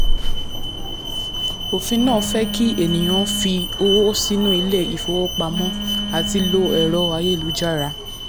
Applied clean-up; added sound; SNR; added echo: none; Telephone + Alarm; 1 dB; none.